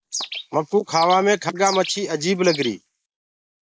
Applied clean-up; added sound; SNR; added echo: neural mask model Resemble Enhance denoiser.